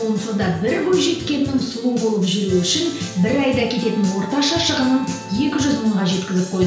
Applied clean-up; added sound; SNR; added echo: none; Wind instrument, woodwind instrument; 20 dB; reverberation time 0.5 s.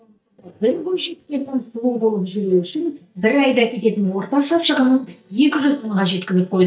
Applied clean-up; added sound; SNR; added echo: neural mask model DeepFilterNet 3.